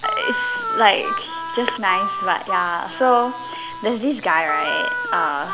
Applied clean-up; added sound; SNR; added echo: none; Harmonica; 4 dB; none.